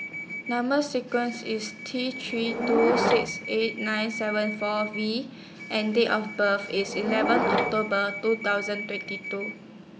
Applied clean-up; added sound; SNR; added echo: none; Subway, metro, underground / Door; 4 dB; none.